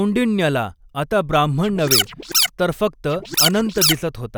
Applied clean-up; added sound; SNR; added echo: none; Scratching (performance technique); -1 dB; none.